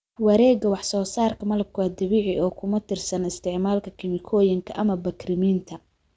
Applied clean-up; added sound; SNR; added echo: none; none; none; none.